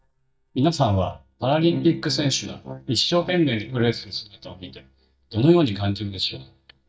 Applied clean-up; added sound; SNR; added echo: neural mask model DeepFilterNet 3.